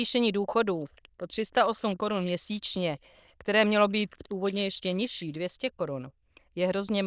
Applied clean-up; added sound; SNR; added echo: neural diffusion model UNIVERSE++.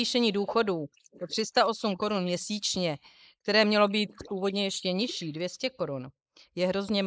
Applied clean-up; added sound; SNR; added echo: neural mask model Resemble Enhance denoiser.